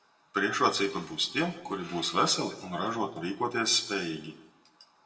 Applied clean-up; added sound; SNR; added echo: none; none; none; reverberation time 0.8 s.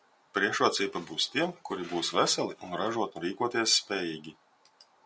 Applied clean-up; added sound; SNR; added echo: none; none; none; none.